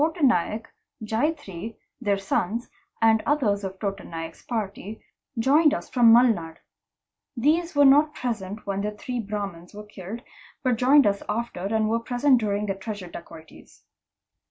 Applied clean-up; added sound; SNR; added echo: none; none; none; none.